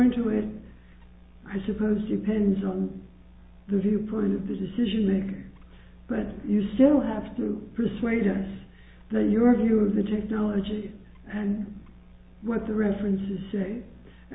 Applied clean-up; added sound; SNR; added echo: none; none; none; none.